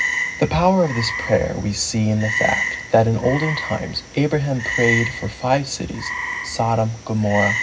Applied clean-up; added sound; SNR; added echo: none; Frog; 6 dB; reverberation time 0.4 s.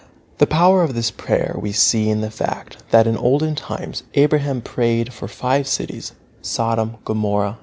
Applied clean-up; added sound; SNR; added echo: none; none; none; none.